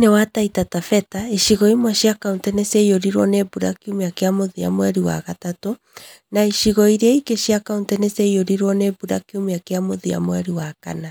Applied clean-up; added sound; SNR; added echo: none; none; none; none.